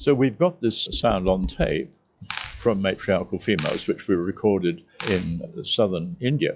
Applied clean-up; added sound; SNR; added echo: classical method log-MMSE.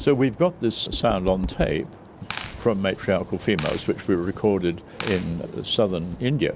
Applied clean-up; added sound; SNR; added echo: none; Coin (dropping) + Computer keyboard; 14 dB; none.